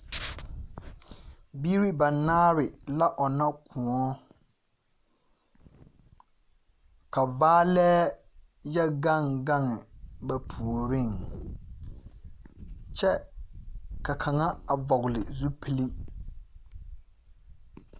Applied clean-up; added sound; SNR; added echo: none; Wind; 14 dB; none.